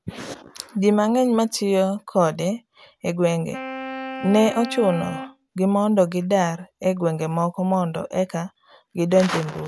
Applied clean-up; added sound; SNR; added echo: none; Wind instrument, woodwind instrument; 12 dB; none.